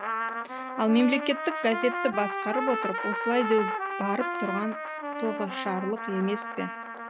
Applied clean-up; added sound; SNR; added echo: none; Trumpet; 4 dB; none.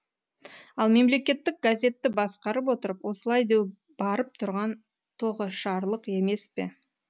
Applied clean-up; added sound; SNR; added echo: none; none; none; none.